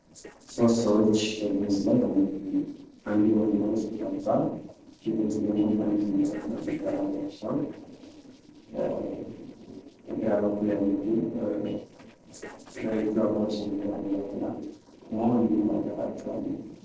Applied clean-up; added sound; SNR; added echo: neural separator model SepFormer DNS4.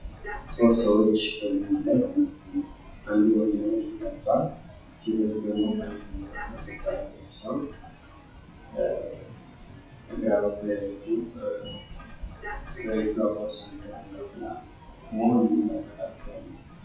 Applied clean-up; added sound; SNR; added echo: classical method WPE with log-MMSE.